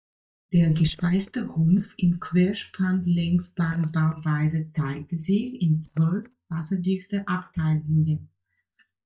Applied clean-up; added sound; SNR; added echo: neural mask model DeepFilterNet 3.